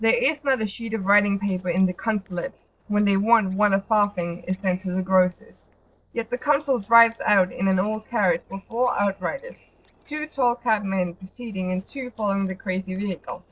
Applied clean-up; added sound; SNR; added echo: neural separator model SepFormer DNS4.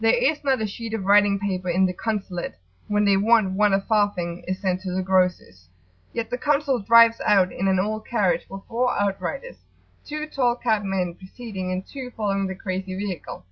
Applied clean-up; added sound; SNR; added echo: none; none; none; none.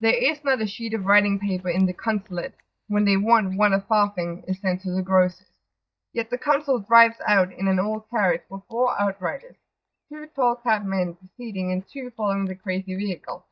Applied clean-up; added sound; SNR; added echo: neural mask model DeepFilterNet 3.